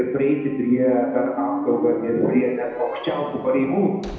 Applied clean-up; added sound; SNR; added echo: none; Squeak; 7 dB; reverberation time 1.0 s.